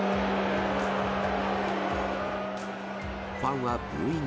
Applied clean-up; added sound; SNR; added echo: none; Bass guitar; 7 dB; none.